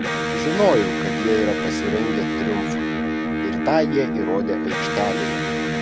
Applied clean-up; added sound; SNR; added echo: none; Electric guitar; -1 dB; none.